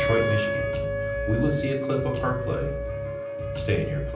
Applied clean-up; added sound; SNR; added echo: none; Wind instrument, woodwind instrument; 2 dB; reverberation time 0.6 s.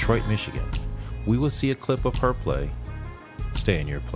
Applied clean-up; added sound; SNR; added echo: none; none; none; none.